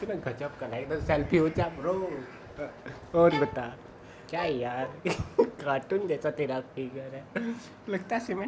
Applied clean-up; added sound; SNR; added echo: none; Bowed string instrument; 9 dB; none.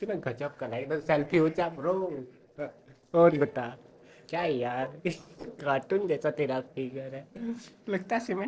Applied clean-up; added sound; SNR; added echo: neural separator model SepFormer DNS4.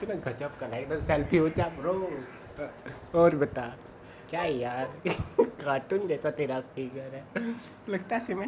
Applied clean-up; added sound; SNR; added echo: none; none; none; none.